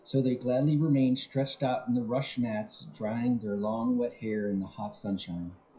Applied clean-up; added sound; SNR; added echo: classical method WPE with log-MMSE.